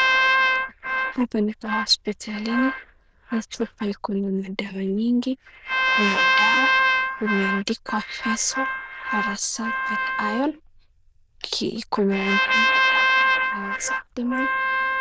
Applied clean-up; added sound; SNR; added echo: neural diffusion model UNIVERSE++.